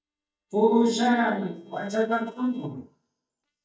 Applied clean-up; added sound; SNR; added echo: neural mask model DeepFilterNet 3.